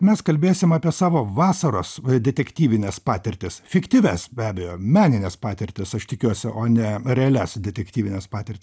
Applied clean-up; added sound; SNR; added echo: none; none; none; none.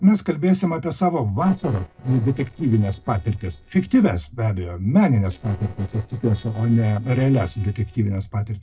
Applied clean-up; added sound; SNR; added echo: neural separator model SepFormer DNS4.